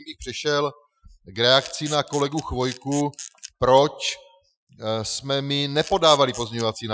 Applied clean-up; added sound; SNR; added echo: classical method Wiener filter.